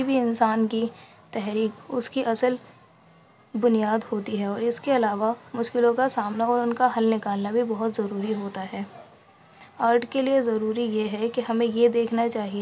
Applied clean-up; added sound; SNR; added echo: none; none; none; none.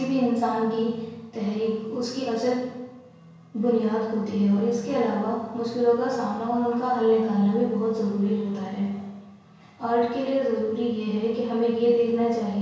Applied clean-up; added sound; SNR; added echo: none; none; none; reverberation time 1.0 s.